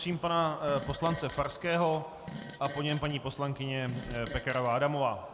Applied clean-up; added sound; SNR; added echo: none; Fart; 12 dB; none.